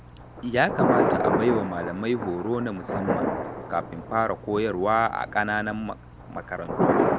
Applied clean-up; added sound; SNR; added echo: none; Thunder; 0 dB; none.